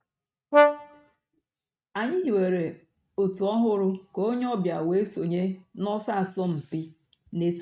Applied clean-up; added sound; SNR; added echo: neural mask model RNNoise.